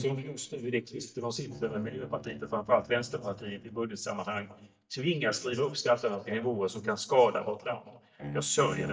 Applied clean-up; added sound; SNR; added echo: neural mask model DeepFilterNet 3.